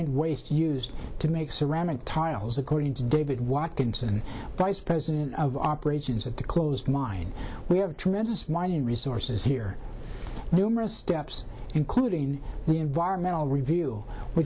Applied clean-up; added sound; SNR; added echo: none; none; none; none.